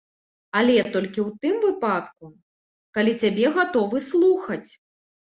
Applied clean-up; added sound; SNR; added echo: none; none; none; none.